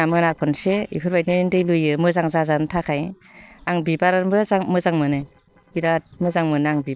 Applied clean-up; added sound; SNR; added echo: neural separator model SepFormer DNS4.